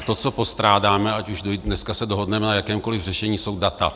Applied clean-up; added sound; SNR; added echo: none; none; none; none.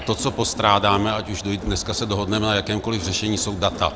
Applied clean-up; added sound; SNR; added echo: none; Crowd; 13 dB; none.